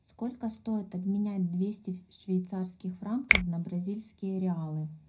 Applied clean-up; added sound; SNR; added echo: none; Finger snapping; -1 dB; reverberation time 0.3 s.